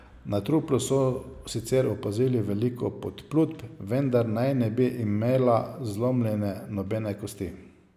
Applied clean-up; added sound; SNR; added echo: none; none; none; none.